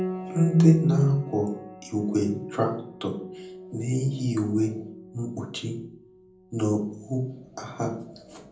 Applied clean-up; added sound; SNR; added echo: none; Piano; 14 dB; reverberation time 0.6 s.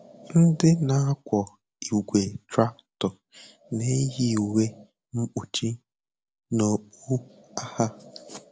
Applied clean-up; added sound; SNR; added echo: none; none; none; none.